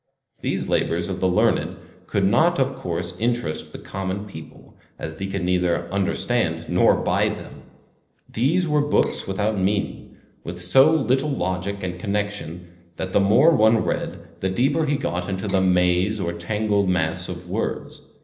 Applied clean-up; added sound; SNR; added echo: neural separator model SepFormer DNS4.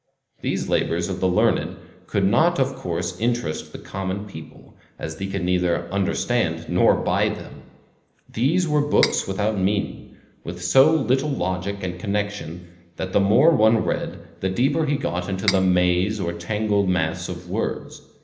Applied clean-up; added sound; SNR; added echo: none; Cutlery, silverware; 8 dB; reverberation time 0.8 s.